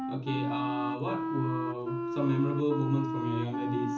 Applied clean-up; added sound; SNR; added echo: none; Wind instrument, woodwind instrument; 1 dB; reverberation time 0.7 s.